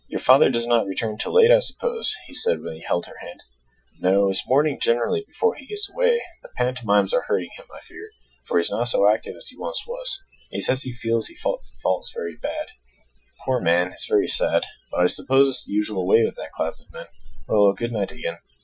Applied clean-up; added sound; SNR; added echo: classical method Wiener filter.